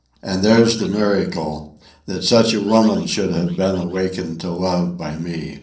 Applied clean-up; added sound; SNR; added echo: neural separator model SepFormer DNS4.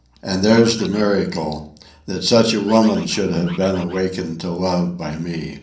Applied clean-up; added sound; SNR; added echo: none; Bird; 19 dB; reverberation time 0.6 s.